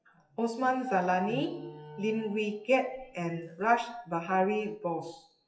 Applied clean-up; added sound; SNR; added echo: classical method WPE with log-MMSE.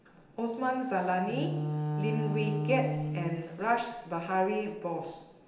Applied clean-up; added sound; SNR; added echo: none; Wind instrument, woodwind instrument; 4 dB; reverberation time 0.8 s.